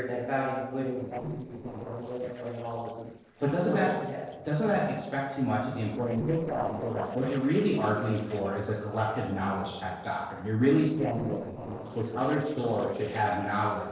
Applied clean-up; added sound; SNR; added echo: neural separator model SepFormer DNS4.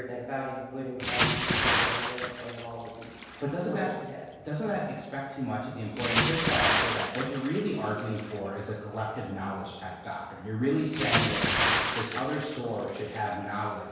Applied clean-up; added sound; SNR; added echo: none; Bathtub (filling or washing) / Splash, splatter; -1 dB; reverberation time 1.2 s.